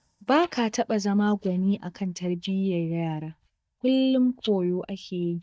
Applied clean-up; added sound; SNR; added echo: neural mask model DeepFilterNet 3.